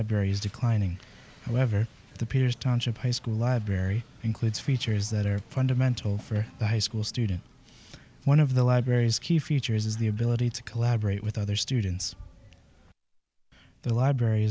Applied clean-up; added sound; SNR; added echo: none; none; none; none.